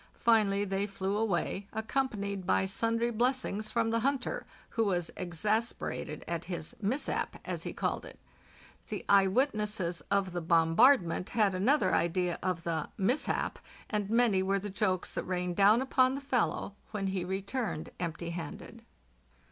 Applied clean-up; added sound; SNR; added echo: none; none; none; none.